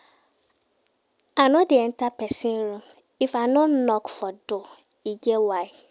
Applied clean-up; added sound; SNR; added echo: none; none; none; none.